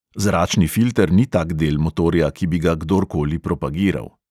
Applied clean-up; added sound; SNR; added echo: none; none; none; none.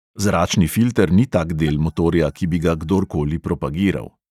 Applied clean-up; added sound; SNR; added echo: neural mask model DeepFilterNet 3.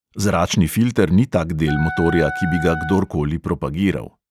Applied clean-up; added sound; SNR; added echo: none; Wind instrument, woodwind instrument; 9 dB; none.